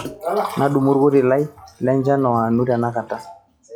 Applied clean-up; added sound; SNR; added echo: classical method log-MMSE.